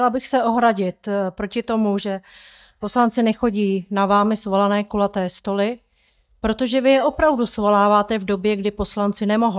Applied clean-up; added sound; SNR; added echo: neural mask model DeepFilterNet 3.